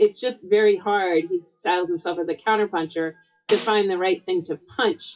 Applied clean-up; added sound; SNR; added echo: classical method WPE with log-MMSE.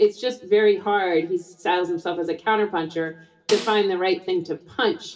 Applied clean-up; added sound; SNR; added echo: none; Snare drum; 13 dB; reverberation time 0.7 s.